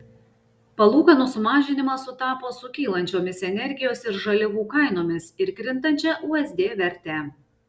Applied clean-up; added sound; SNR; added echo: none; none; none; none.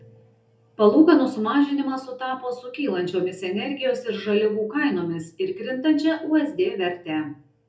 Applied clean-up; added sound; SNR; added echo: none; none; none; reverberation time 0.3 s.